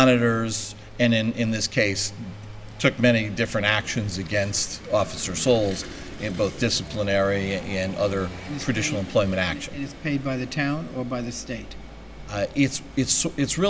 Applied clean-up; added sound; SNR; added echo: none; Engine / Vehicle; 14 dB; none.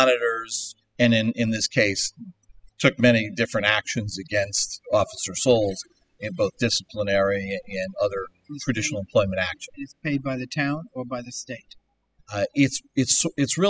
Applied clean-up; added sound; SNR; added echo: classical method spectral subtraction.